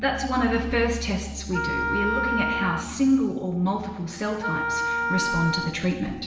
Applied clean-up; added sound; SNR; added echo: none; Wind instrument, woodwind instrument; 4 dB; reverberation time 1.0 s.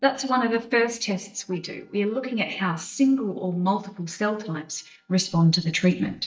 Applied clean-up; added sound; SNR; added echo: neural mask model DeepFilterNet 3.